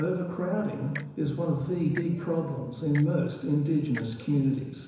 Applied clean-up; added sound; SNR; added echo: none; Tick-tock; 20 dB; reverberation time 1.0 s.